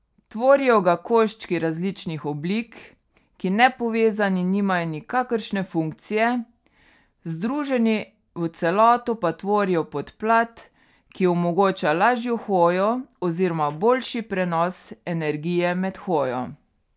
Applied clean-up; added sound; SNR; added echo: none; none; none; none.